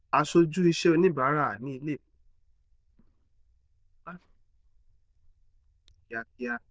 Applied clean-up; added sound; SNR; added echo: neural diffusion model UNIVERSE++.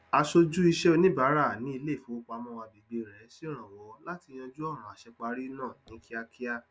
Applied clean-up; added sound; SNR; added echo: none; none; none; none.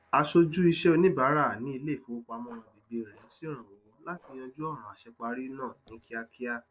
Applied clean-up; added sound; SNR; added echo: neural separator model SepFormer DNS4.